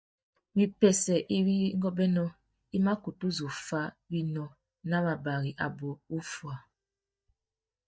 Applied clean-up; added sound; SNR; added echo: neural mask model DeepFilterNet 3.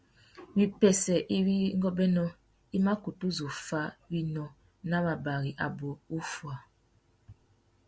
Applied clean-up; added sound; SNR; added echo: none; none; none; none.